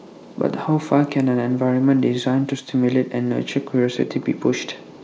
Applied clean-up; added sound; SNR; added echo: neural mask model Resemble Enhance denoiser.